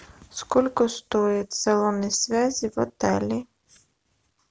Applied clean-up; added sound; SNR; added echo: none; none; none; none.